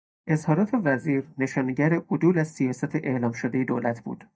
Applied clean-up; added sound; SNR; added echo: neural mask model DeepFilterNet 3.